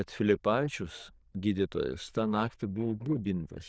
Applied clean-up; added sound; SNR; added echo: neural diffusion model UNIVERSE++.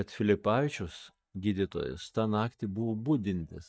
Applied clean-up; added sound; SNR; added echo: neural mask model DeepFilterNet 3.